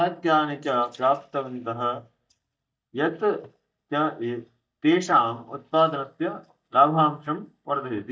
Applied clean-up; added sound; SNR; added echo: neural mask model DeepFilterNet 3.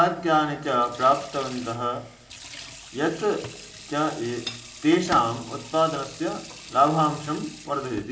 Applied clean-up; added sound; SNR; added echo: none; Sink (filling or washing) / Water tap, faucet; 16 dB; reverberation time 0.5 s.